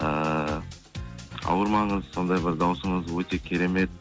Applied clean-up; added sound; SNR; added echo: none; none; none; none.